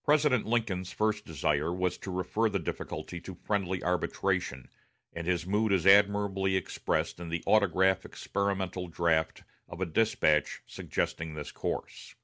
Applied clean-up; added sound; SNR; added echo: none; none; none; none.